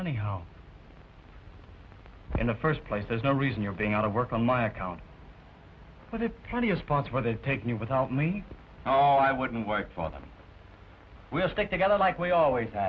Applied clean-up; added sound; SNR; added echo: none; none; none; none.